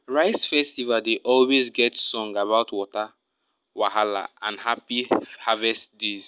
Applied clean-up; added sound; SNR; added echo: none; none; none; none.